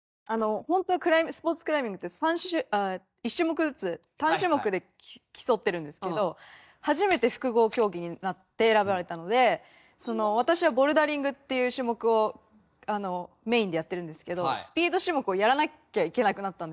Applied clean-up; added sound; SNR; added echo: neural mask model DeepFilterNet 3.